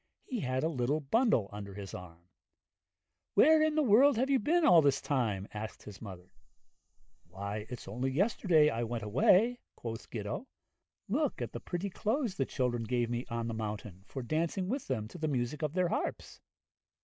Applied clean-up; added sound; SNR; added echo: neural mask model Resemble Enhance denoiser.